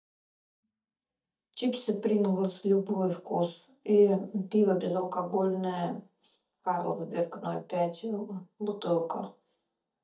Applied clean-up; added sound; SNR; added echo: neural mask model DeepFilterNet 3.